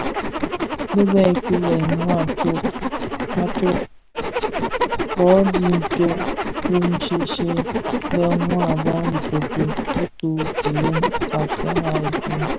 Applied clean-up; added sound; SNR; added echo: none; Zipper (clothing); 2 dB; none.